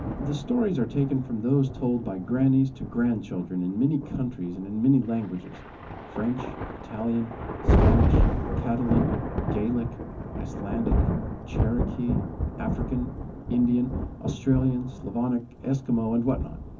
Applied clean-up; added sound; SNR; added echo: none; Thunder; 1 dB; reverberation time 0.3 s.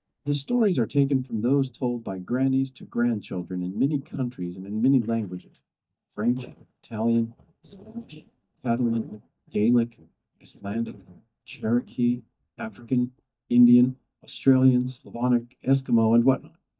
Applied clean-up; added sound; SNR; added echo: neural mask model DeepFilterNet 3.